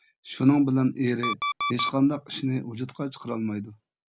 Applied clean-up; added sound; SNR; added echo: none; Alarm; 5 dB; none.